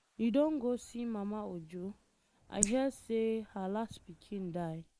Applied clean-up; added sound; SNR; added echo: neural mask model Resemble Enhance denoiser.